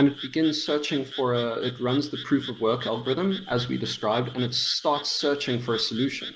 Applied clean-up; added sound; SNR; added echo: none; Frog; 14 dB; none.